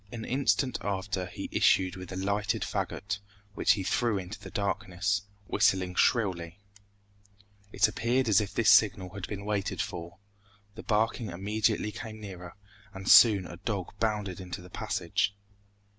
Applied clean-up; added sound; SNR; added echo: none; none; none; none.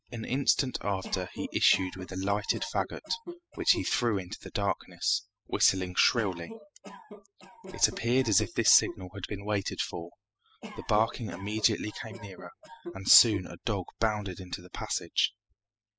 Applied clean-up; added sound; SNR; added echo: classical method spectral subtraction.